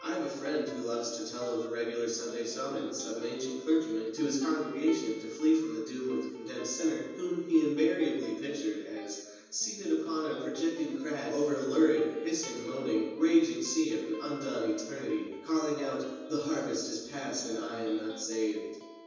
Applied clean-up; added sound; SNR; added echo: none; Electric guitar; 19 dB; reverberation time 1.1 s.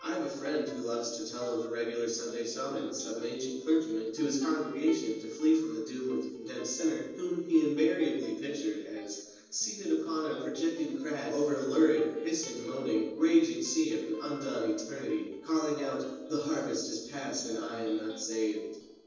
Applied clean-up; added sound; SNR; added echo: neural separator model SepFormer DNS4.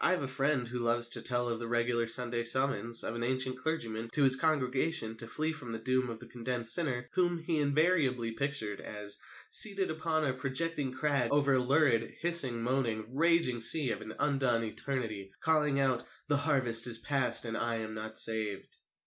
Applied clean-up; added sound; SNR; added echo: none; none; none; none.